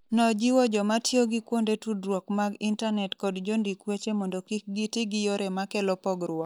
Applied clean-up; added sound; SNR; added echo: neural mask model DeepFilterNet 3.